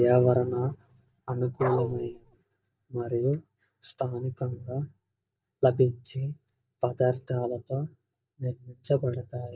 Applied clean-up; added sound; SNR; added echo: neural mask model DeepFilterNet 3.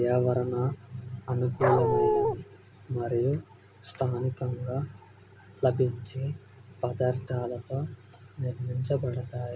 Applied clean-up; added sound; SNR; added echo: none; Dog; -5 dB; none.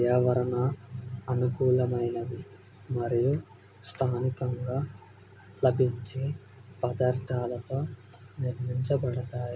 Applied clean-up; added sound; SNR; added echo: none; none; none; none.